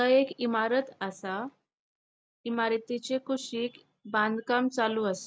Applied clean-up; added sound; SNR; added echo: none; none; none; none.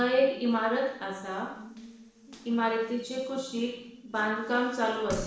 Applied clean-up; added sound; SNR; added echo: none; Water tap, faucet; 17 dB; reverberation time 0.7 s.